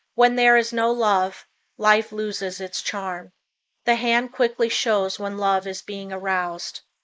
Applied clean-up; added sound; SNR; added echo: neural mask model Resemble Enhance denoiser.